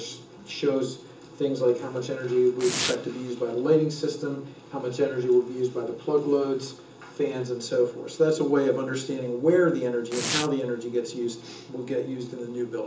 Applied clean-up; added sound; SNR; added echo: none; Domestic sounds, home sounds; 11 dB; reverberation time 0.2 s.